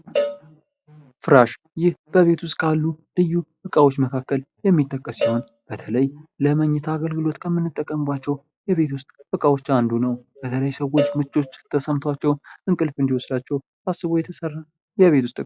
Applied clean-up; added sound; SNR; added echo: classical method log-MMSE.